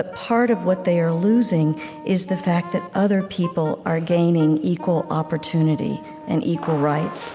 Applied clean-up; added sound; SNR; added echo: none; Wind instrument, woodwind instrument; 18 dB; none.